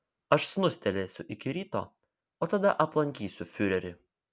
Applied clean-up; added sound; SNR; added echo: none; none; none; none.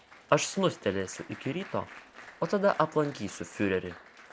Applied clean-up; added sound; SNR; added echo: none; Applause; 19 dB; none.